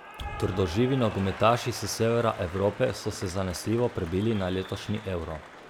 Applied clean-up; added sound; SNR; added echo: none; Applause / Cheering; 14 dB; none.